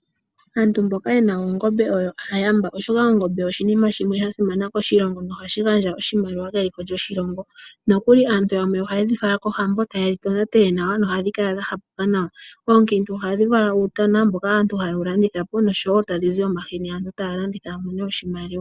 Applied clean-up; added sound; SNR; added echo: none; none; none; none.